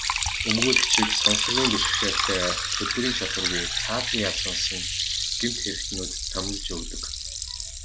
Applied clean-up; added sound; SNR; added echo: none; Liquid; -4 dB; none.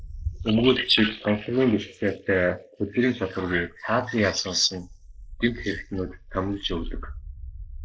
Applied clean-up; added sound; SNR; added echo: neural mask model Resemble Enhance denoiser.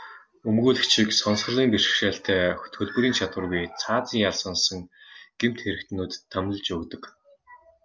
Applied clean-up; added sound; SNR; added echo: none; none; none; none.